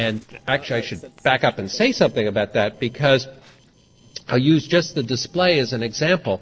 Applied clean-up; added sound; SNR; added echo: neural separator model SepFormer DNS4.